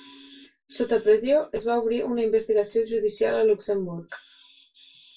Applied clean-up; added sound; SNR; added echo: none; none; none; reverberation time 0.2 s.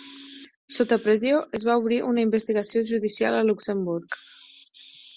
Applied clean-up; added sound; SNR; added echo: none; none; none; none.